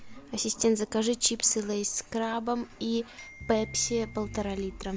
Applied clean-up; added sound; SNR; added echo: none; Crackle; 18 dB; none.